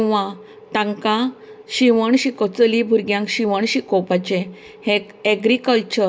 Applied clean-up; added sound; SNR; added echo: none; none; none; none.